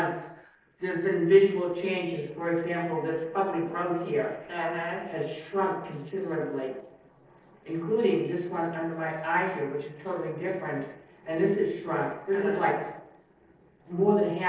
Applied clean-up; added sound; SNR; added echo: neural separator model SepFormer DNS4.